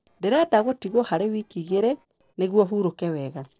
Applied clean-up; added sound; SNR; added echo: neural separator model SepFormer DNS4.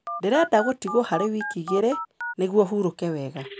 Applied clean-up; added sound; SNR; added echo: none; Telephone; 11 dB; none.